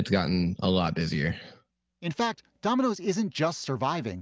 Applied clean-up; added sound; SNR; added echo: none; none; none; none.